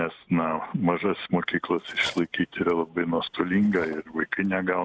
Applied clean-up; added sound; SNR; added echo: neural mask model RNNoise.